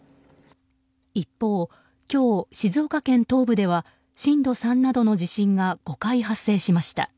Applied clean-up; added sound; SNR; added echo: none; none; none; none.